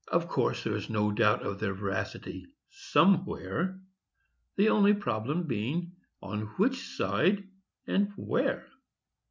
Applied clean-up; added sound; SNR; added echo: none; none; none; none.